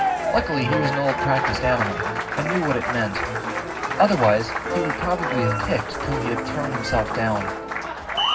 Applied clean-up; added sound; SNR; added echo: none; Applause; 0 dB; reverberation time 0.4 s.